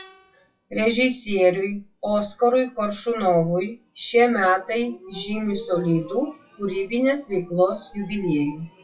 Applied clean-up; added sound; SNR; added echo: classical method WPE with log-MMSE.